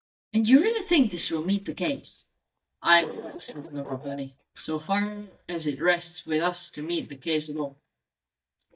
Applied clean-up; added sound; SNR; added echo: neural mask model DeepFilterNet 3.